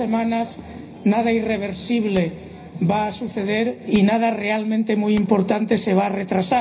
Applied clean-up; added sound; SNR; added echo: none; Tap; 17 dB; reverberation time 0.4 s.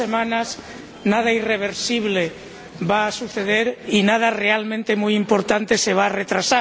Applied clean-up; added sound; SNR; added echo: none; none; none; none.